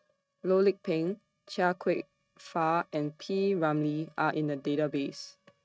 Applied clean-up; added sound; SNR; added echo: neural mask model RNNoise.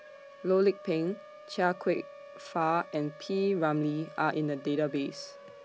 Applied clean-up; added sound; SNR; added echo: none; Siren; 18 dB; none.